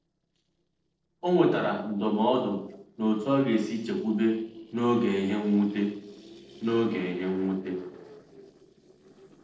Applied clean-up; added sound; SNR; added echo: neural separator model SepFormer DNS4.